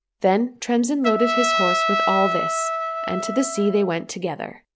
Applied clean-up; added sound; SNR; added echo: none; Trumpet; 2 dB; none.